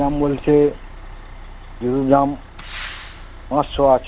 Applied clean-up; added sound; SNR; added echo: none; Truck; 13 dB; none.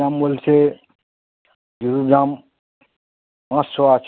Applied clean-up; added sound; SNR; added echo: none; none; none; none.